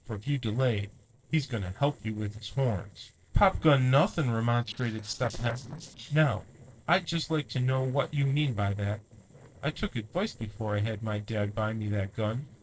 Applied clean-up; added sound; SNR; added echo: neural separator model SepFormer DNS4.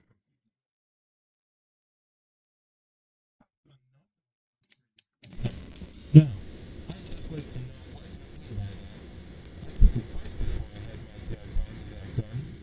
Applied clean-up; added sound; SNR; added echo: neural mask model DeepFilterNet 3.